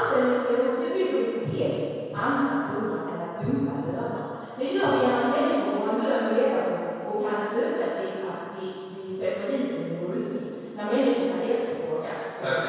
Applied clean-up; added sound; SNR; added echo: none; none; none; reverberation time 2.2 s.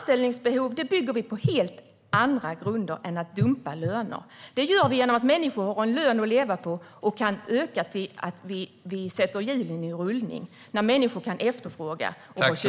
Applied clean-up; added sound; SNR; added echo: none; none; none; none.